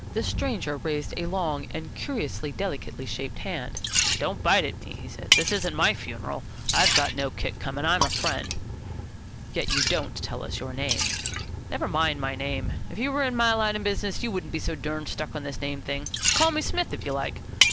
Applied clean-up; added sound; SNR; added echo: none; Liquid; 1 dB; none.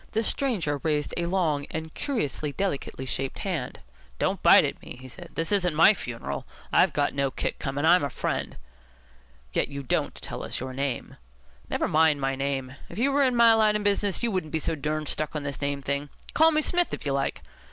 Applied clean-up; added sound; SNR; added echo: none; none; none; none.